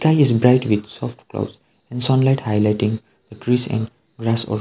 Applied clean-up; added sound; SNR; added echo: none; none; none; none.